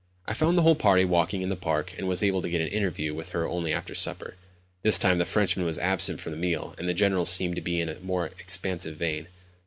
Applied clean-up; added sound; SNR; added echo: none; none; none; none.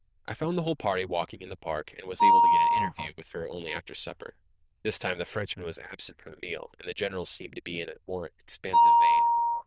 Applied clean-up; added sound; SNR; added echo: neural diffusion model UNIVERSE++.